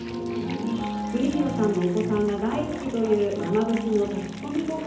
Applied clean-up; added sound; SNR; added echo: none; Water; 19 dB; reverberation time 2.2 s.